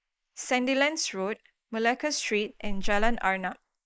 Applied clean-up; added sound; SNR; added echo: neural mask model Resemble Enhance denoiser.